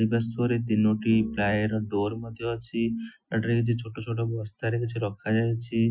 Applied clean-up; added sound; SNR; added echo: classical method Wiener filter.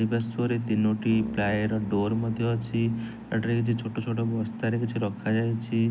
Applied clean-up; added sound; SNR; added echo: none; Keyboard (musical); 20 dB; none.